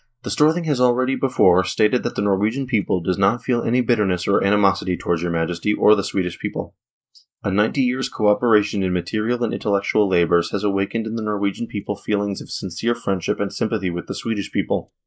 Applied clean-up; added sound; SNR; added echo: neural mask model Resemble Enhance denoiser.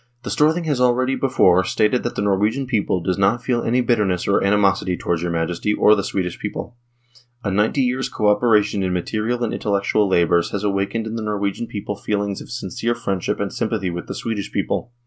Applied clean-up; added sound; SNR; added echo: none; none; none; none.